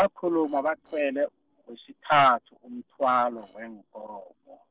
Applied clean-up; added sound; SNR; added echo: neural separator model SepFormer DNS4.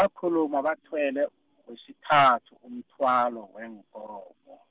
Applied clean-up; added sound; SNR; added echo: none; none; none; none.